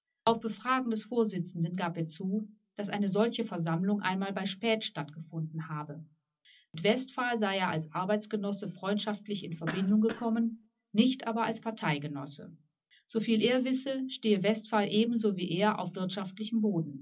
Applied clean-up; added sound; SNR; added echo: none; Cough; 12 dB; reverberation time 0.4 s.